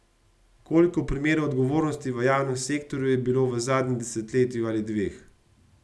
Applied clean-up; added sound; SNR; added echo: none; none; none; none.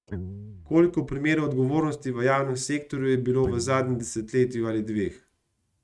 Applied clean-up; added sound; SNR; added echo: neural mask model RNNoise.